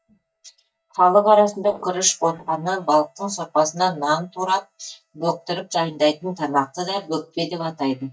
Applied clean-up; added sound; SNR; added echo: neural mask model DeepFilterNet 3.